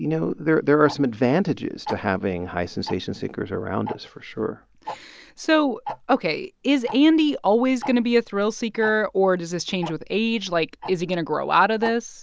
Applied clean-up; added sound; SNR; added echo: none; Tick-tock; 18 dB; none.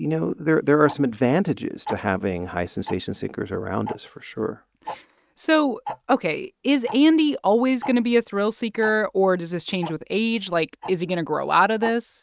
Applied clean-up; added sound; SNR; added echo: neural mask model RNNoise.